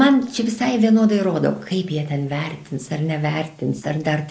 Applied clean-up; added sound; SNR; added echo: neural mask model Resemble Enhance denoiser.